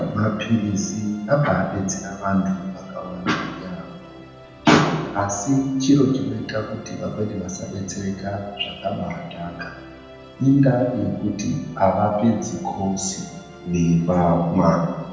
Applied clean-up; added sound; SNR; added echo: none; Musical instrument; 19 dB; reverberation time 1.0 s.